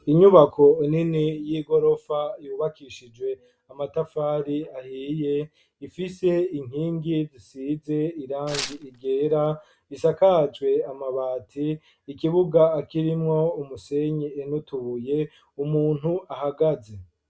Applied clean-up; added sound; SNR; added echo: none; Tearing; 13 dB; none.